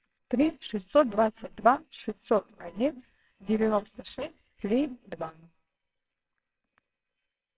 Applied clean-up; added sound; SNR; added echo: neural separator model SepFormer WHAMR!.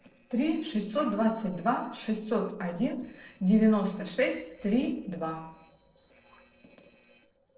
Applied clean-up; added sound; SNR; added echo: neural separator model SepFormer DNS4.